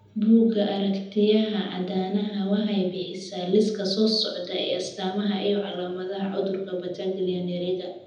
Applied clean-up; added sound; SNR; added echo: none; none; none; reverberation time 1.0 s.